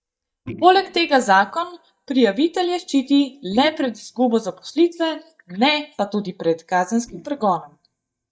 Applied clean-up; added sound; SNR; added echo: neural mask model DeepFilterNet 3.